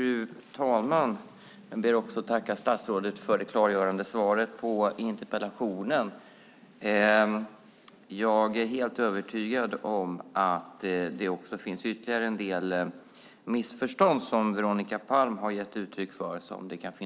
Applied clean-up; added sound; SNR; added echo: none; none; none; none.